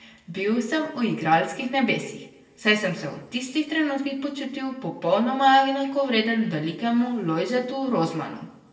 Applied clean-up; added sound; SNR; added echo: none; none; none; reverberation time 0.6 s.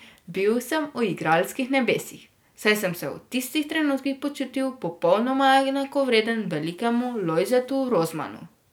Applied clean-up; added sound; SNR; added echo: none; none; none; none.